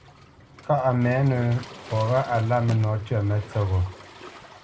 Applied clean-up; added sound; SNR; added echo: none; Waves, surf + Telephone; 17 dB; none.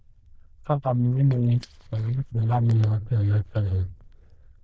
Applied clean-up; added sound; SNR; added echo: neural diffusion model UNIVERSE++.